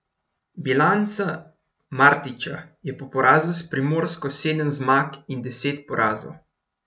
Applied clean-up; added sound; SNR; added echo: none; none; none; none.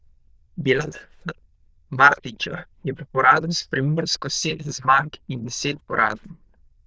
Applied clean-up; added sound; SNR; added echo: neural diffusion model UNIVERSE++.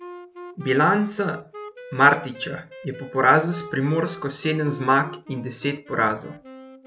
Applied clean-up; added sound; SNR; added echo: none; Wind instrument, woodwind instrument; 17 dB; none.